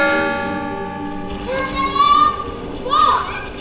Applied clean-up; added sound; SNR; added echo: none; Gong; 7 dB; reverberation time 0.7 s.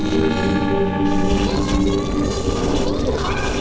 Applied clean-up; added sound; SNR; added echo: neural separator model SepFormer DNS4.